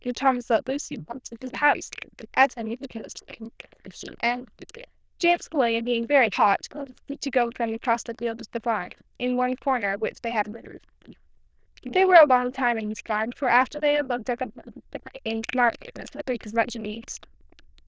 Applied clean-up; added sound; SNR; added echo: neural diffusion model UNIVERSE++.